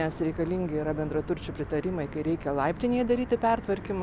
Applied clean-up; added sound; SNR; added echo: none; none; none; none.